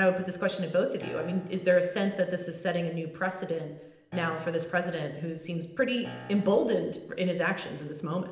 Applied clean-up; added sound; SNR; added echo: none; Piano; 18 dB; reverberation time 0.8 s.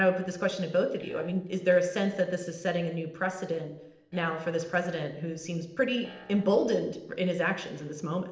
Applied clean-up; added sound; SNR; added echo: neural separator model SepFormer DNS4.